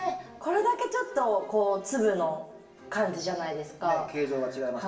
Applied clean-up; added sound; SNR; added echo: none; none; none; reverberation time 0.8 s.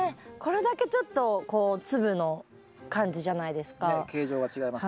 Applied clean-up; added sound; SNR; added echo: none; none; none; none.